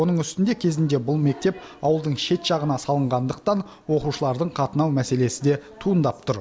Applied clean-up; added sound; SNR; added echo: none; none; none; none.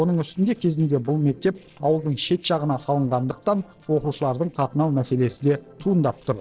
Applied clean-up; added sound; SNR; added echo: neural separator model SepFormer DNS4.